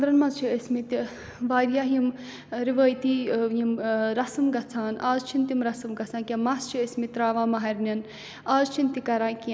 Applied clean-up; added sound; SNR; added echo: none; none; none; none.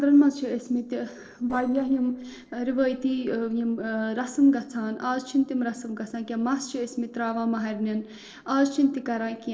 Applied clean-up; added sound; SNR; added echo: neural separator model SepFormer DNS4.